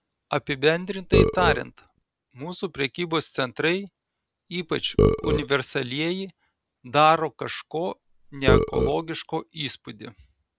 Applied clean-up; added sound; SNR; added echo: none; Burping, eructation; -2 dB; none.